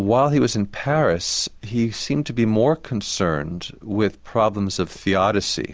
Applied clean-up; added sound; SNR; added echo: none; none; none; none.